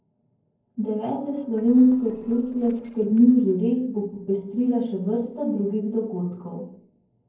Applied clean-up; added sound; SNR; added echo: neural separator model SepFormer DNS4.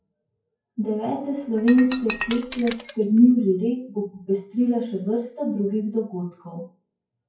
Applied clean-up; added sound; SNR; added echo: classical method WPE with log-MMSE.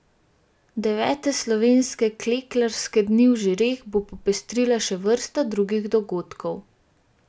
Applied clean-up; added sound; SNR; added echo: none; none; none; none.